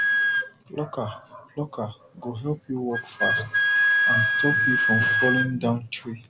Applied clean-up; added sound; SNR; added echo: none; Wind instrument, woodwind instrument; -4 dB; none.